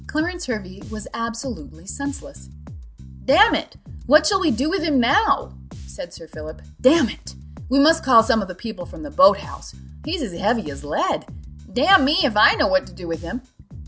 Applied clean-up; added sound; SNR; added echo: none; Bass guitar; 16 dB; none.